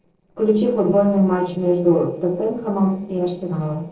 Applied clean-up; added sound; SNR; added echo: neural separator model SepFormer DNS4.